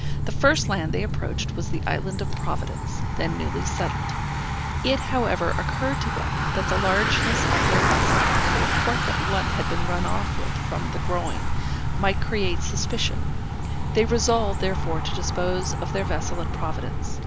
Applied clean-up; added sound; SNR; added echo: none; Bicycle; -4 dB; none.